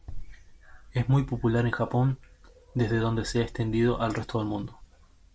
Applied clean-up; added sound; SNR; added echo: none; none; none; none.